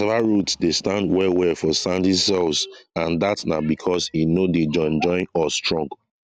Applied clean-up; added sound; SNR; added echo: none; none; none; none.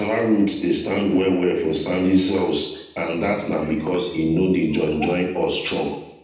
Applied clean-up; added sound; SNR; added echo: none; none; none; reverberation time 0.8 s.